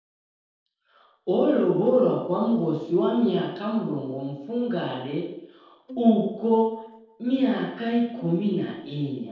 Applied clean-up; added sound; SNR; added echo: neural separator model SepFormer DNS4.